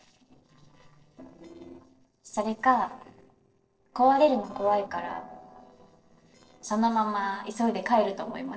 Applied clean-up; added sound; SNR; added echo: neural separator model SepFormer DNS4.